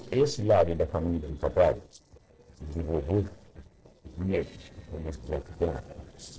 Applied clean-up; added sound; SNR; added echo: neural separator model SepFormer DNS4.